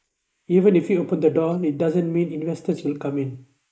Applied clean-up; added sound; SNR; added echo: neural mask model Resemble Enhance denoiser.